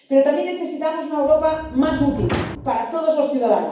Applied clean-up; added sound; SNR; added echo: none; Sliding door; 10 dB; reverberation time 1.2 s.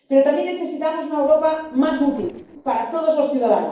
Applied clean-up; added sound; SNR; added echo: neural separator model SepFormer DNS4.